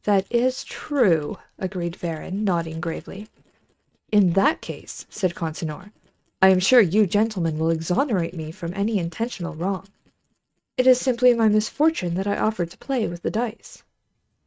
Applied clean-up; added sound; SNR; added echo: neural mask model RNNoise.